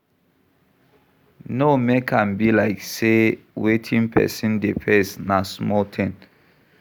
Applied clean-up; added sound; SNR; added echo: none; none; none; none.